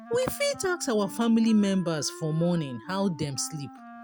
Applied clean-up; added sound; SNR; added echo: none; Wind instrument, woodwind instrument; 17 dB; none.